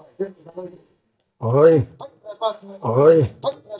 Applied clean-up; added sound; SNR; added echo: neural mask model DeepFilterNet 3.